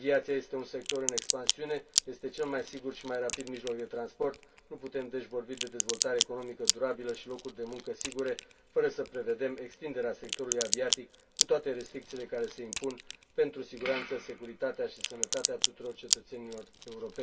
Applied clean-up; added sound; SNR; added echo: none; Crack; 2 dB; reverberation time 0.1 s.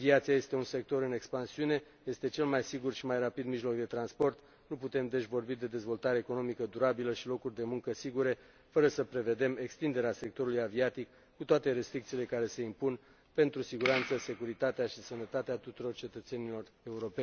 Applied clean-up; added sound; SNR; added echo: none; none; none; none.